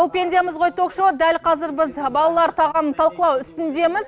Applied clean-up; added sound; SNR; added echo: none; none; none; none.